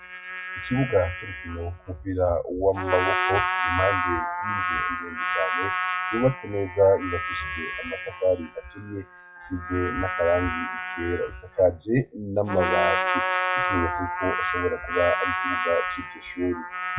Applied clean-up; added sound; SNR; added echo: classical method log-MMSE.